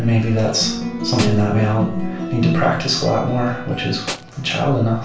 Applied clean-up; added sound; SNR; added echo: none; Tools; 11 dB; reverberation time 0.4 s.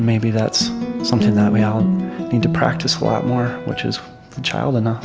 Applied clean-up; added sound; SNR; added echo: none; none; none; none.